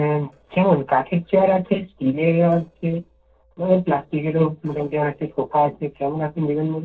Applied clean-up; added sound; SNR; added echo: neural separator model SepFormer DNS4.